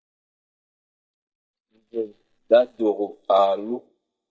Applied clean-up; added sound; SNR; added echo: neural mask model DeepFilterNet 3.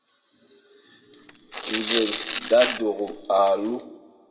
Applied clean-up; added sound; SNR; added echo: none; Tearing; 3 dB; reverberation time 1.2 s.